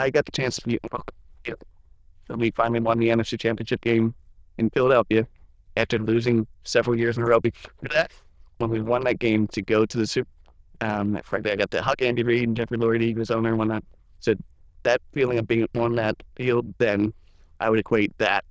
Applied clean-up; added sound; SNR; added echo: neural diffusion model UNIVERSE++.